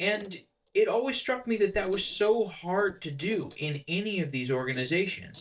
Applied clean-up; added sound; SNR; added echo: neural mask model DeepFilterNet 3.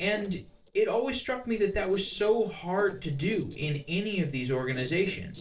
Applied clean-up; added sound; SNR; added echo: neural separator model SepFormer DNS4.